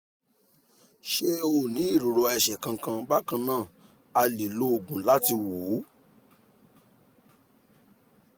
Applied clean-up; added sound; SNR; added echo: none; none; none; none.